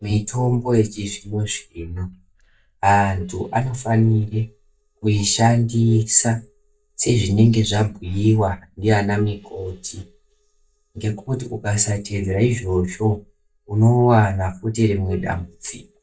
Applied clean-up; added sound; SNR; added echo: neural mask model DeepFilterNet 3.